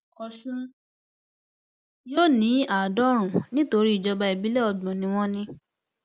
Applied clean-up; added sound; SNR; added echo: none; none; none; none.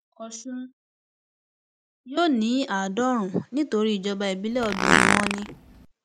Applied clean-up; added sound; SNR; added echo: none; Fart; -4 dB; none.